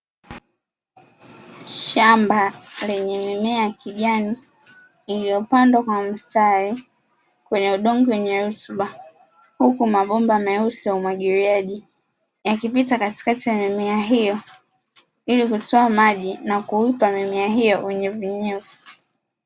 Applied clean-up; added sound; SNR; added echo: none; none; none; none.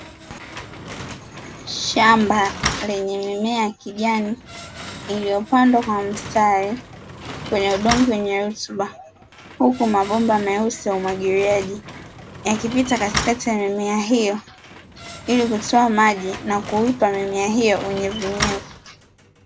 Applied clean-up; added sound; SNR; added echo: none; Slam; 12 dB; none.